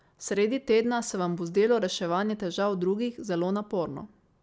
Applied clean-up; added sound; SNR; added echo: none; none; none; none.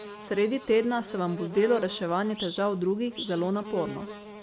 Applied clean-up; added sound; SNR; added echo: none; Buzz / Bird; 12 dB; none.